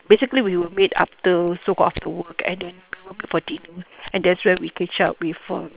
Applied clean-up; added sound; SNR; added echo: neural separator model SepFormer WHAM!.